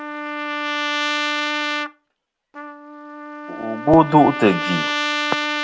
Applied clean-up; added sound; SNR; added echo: none; Trumpet; 3 dB; none.